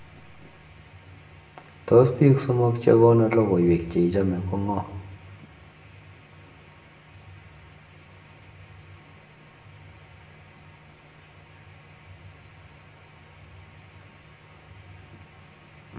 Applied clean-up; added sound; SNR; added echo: none; none; none; reverberation time 0.7 s.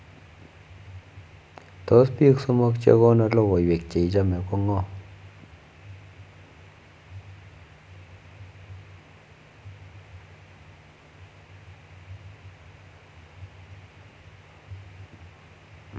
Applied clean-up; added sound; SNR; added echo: none; none; none; none.